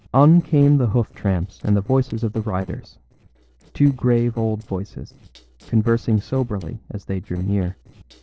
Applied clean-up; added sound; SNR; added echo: neural separator model SepFormer DNS4.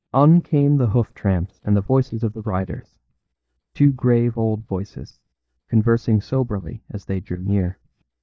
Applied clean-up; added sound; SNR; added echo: neural mask model DeepFilterNet 3.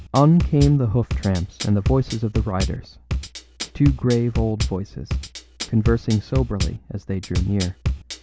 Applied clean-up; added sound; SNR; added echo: none; Bass drum / Drum kit; 5 dB; none.